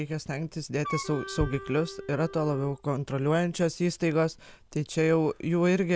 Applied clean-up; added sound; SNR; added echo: none; Bass drum + Wind instrument, woodwind instrument; 12 dB; none.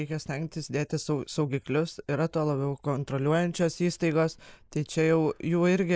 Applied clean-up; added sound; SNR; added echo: neural mask model Resemble Enhance denoiser.